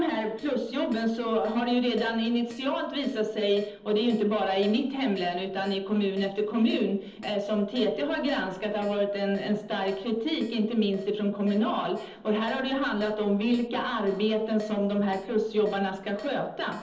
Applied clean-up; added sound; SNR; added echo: neural separator model SepFormer DNS4.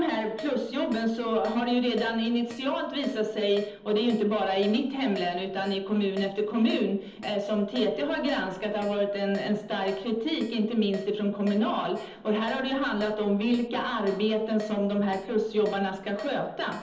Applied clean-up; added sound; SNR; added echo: none; Keyboard (musical); 18 dB; reverberation time 1.2 s.